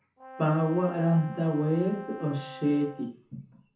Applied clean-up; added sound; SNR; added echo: none; Brass instrument; 16 dB; reverberation time 0.7 s.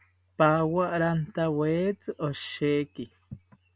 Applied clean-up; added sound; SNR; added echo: none; none; none; none.